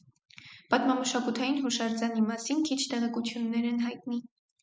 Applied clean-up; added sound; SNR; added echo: none; none; none; none.